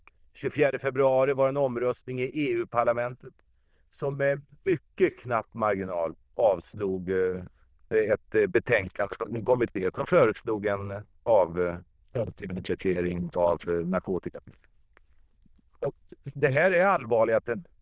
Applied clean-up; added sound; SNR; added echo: neural diffusion model UNIVERSE++.